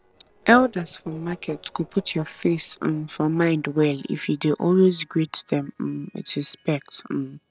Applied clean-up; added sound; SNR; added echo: neural separator model SepFormer DNS4.